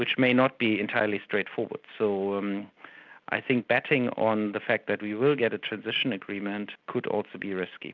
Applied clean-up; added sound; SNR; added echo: none; none; none; none.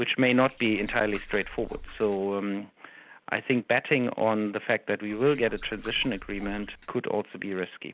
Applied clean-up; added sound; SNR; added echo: none; Liquid; 16 dB; none.